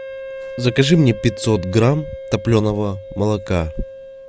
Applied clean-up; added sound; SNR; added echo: none; Wind instrument, woodwind instrument; 13 dB; none.